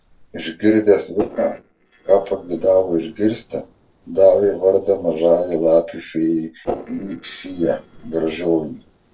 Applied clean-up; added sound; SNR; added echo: neural separator model SepFormer DNS4.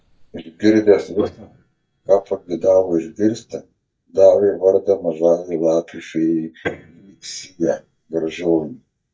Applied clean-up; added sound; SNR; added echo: neural mask model DeepFilterNet 3.